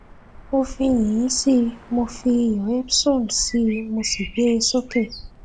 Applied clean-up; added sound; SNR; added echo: none; Bird + Bird; 17 dB; none.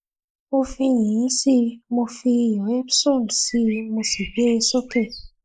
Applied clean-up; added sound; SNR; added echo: neural mask model Resemble Enhance denoiser.